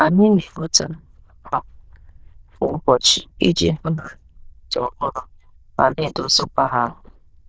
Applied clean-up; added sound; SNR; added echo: neural diffusion model UNIVERSE++.